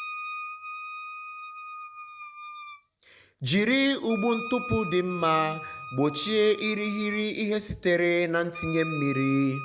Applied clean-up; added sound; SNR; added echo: none; Wind instrument, woodwind instrument; 12 dB; none.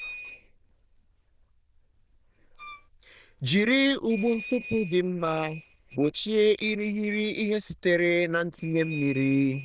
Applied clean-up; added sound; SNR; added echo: neural diffusion model UNIVERSE++.